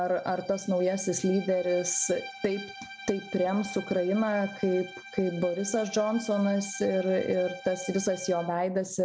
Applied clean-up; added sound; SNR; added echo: none; Bowed string instrument; 16 dB; none.